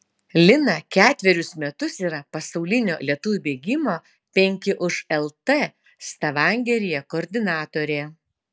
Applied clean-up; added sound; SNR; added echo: none; none; none; none.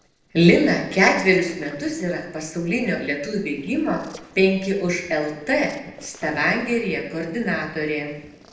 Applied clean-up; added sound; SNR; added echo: neural separator model SepFormer DNS4.